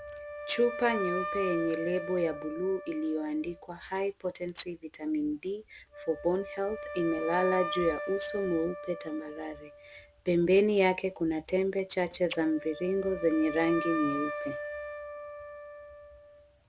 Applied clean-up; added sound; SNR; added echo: none; Wind instrument, woodwind instrument; 9 dB; none.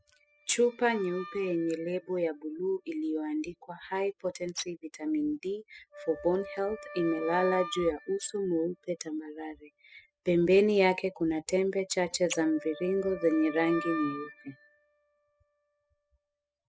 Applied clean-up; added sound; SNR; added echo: classical method spectral subtraction.